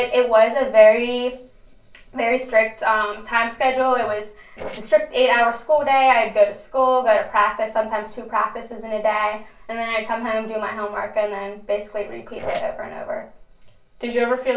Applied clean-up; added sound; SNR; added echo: neural separator model SepFormer DNS4.